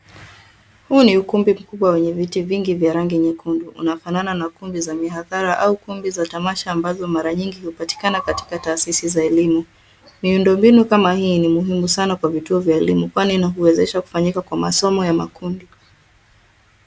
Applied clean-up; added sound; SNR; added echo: none; none; none; none.